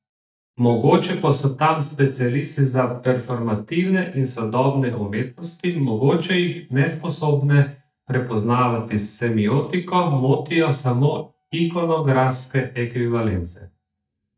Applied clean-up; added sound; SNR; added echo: neural mask model DeepFilterNet 3.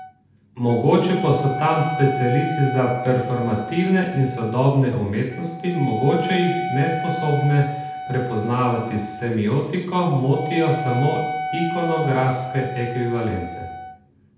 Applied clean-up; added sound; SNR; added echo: none; Wind instrument, woodwind instrument; 8 dB; reverberation time 0.8 s.